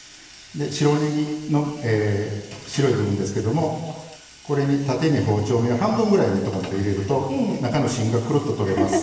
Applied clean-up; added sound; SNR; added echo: none; none; none; reverberation time 1.2 s.